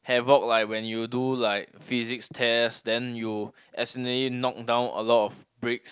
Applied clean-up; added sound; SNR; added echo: none; none; none; none.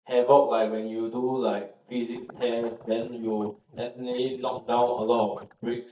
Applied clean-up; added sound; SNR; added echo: neural mask model DeepFilterNet 3.